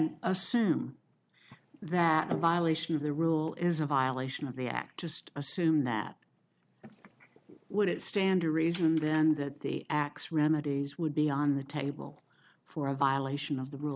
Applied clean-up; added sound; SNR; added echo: none; none; none; none.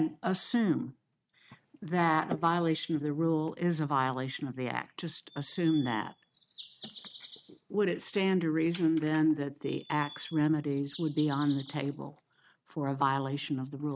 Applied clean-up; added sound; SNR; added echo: neural mask model RNNoise.